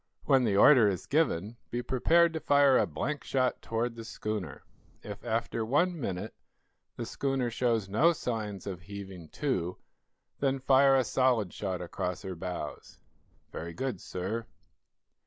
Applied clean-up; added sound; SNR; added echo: none; none; none; none.